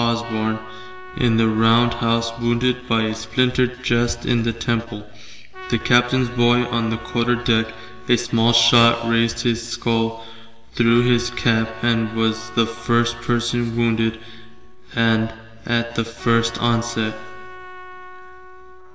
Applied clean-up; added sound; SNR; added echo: none; Trumpet; 19 dB; reverberation time 1.4 s.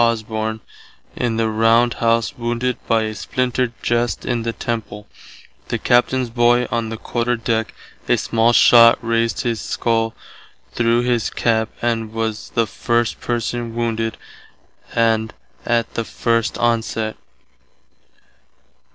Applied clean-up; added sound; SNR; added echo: none; none; none; none.